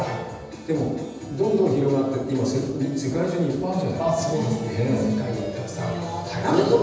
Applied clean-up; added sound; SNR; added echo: none; none; none; reverberation time 1.1 s.